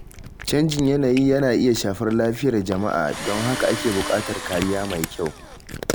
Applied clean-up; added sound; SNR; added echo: none; Tools + Cat; 10 dB; none.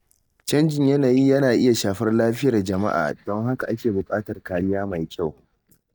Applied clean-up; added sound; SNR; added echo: neural mask model DeepFilterNet 3.